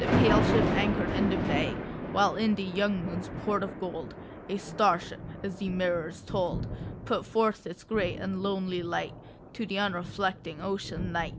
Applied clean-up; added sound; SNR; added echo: none; Thunder; 2 dB; none.